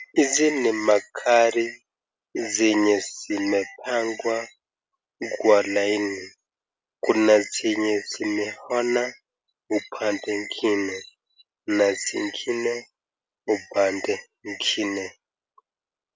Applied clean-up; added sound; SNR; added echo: none; none; none; none.